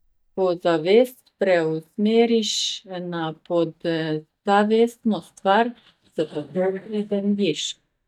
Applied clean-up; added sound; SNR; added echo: neural mask model DeepFilterNet 3.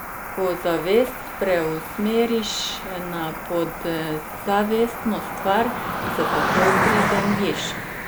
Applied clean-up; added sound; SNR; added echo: none; Cricket; 3 dB; none.